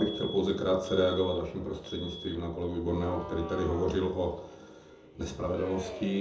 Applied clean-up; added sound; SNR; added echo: none; Alarm; 14 dB; reverberation time 0.5 s.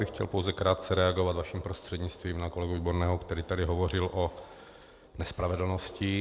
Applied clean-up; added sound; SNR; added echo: none; none; none; none.